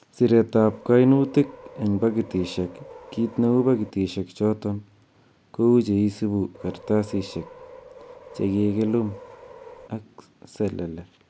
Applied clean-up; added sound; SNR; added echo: none; Subway, metro, underground; 19 dB; none.